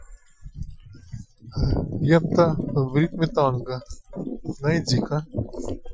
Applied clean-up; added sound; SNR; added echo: classical method Wiener filter.